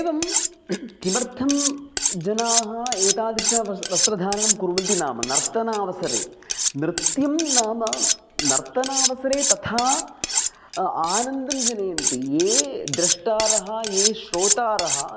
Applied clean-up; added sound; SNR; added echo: none; Cutlery, silverware; -1 dB; none.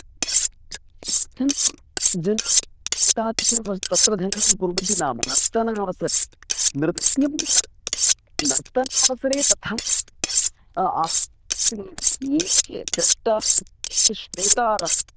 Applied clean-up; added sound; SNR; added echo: neural diffusion model UNIVERSE++.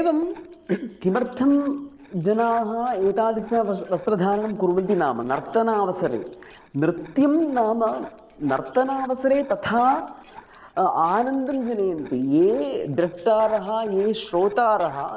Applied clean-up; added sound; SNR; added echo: neural separator model SepFormer DNS4.